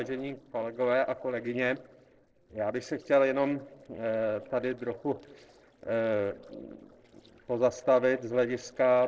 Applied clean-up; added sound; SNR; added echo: neural separator model SepFormer DNS4.